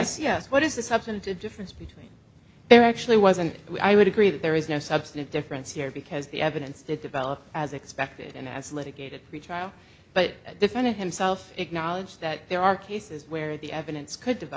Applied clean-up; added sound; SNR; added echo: none; none; none; none.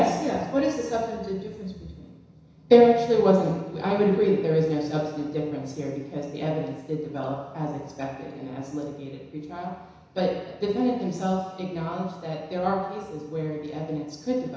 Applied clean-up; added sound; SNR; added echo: none; none; none; reverberation time 1.0 s.